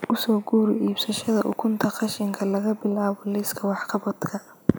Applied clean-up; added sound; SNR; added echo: none; none; none; none.